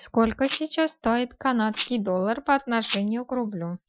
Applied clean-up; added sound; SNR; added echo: classical method Wiener filter.